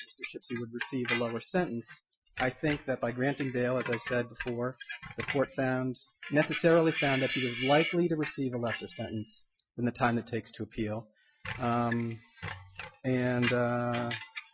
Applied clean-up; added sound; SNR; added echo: classical method Wiener filter.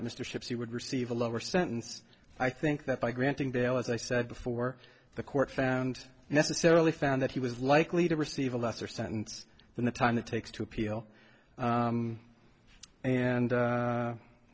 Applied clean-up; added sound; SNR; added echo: none; none; none; none.